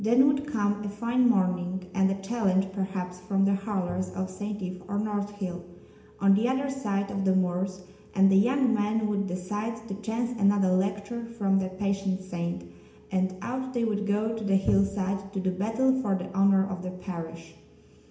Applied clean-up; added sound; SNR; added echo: none; Tap; 16 dB; reverberation time 0.8 s.